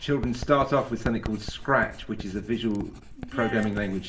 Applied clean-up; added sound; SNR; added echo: none; Writing; 12 dB; reverberation time 0.5 s.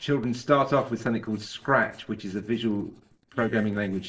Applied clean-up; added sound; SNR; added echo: neural separator model SepFormer DNS4.